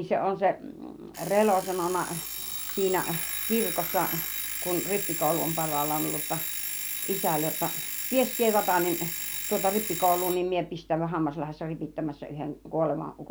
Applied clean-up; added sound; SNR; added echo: none; Alarm; 6 dB; none.